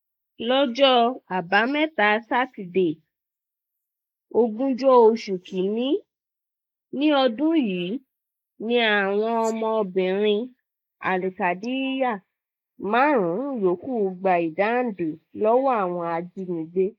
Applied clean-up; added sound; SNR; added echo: neural mask model Resemble Enhance denoiser.